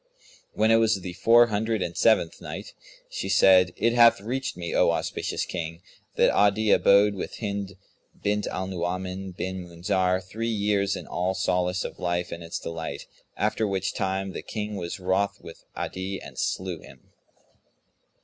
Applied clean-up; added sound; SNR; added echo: none; none; none; none.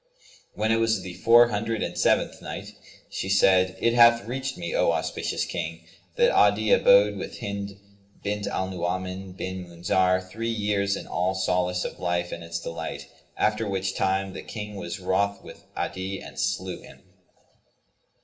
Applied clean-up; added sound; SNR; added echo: none; none; none; reverberation time 0.7 s.